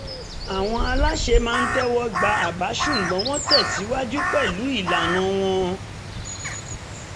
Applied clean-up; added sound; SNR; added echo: none; Crow; 1 dB; none.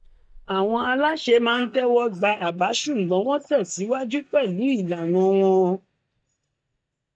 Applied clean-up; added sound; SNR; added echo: neural mask model DeepFilterNet 3.